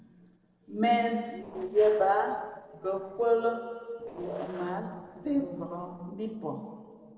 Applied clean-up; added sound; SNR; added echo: neural separator model SepFormer DNS4.